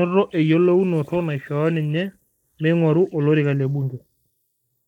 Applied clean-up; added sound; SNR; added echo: neural mask model Resemble Enhance denoiser.